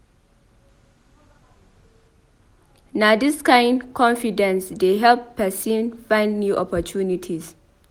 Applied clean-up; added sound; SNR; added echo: none; none; none; none.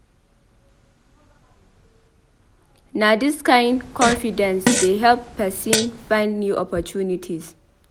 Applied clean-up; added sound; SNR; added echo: none; Fart; 3 dB; none.